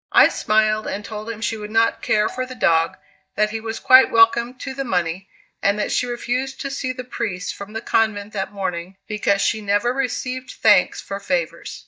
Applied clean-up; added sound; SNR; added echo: neural mask model DeepFilterNet 3.